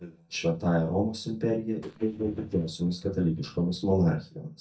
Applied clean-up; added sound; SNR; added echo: neural mask model DeepFilterNet 3.